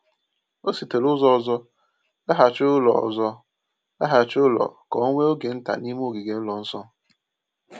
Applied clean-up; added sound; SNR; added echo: none; none; none; none.